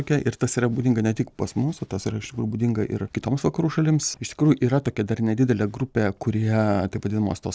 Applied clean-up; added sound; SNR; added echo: none; none; none; none.